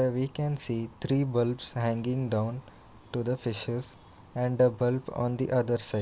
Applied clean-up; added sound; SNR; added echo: none; none; none; none.